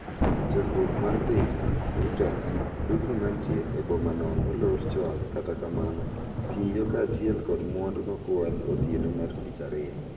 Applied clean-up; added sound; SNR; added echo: none; Thunder / Rain; 0 dB; reverberation time 1.7 s.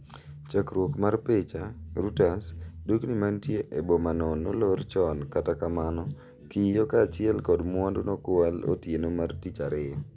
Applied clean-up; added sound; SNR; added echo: none; none; none; none.